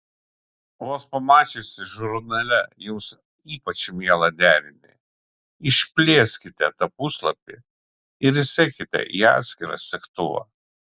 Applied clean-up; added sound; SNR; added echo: none; none; none; none.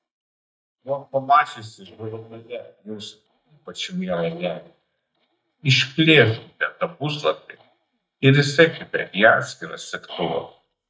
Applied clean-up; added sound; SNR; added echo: neural mask model DeepFilterNet 3.